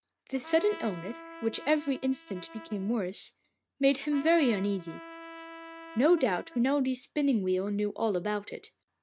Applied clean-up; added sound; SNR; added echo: neural mask model RNNoise.